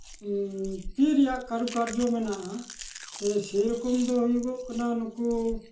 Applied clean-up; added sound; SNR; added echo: none; Chewing, mastication; 15 dB; reverberation time 0.4 s.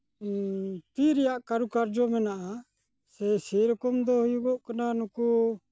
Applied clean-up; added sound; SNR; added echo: none; none; none; none.